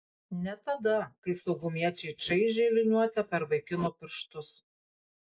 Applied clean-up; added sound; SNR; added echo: neural mask model Resemble Enhance denoiser.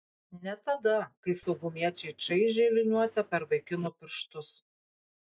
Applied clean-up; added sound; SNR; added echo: neural mask model DeepFilterNet 3.